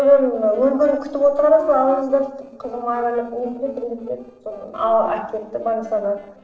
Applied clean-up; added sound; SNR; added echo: neural separator model SepFormer DNS4.